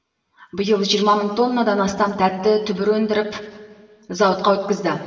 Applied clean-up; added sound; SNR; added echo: none; none; none; reverberation time 2.3 s.